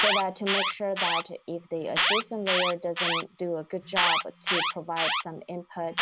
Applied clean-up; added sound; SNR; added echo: none; Alarm; -3 dB; none.